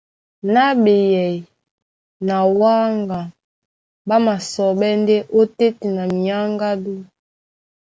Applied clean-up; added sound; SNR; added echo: none; none; none; none.